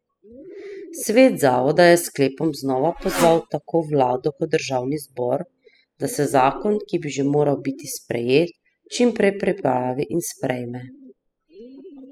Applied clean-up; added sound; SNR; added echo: classical method spectral subtraction.